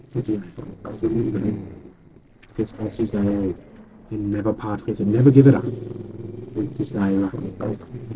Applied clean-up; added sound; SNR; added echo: neural separator model SepFormer DNS4.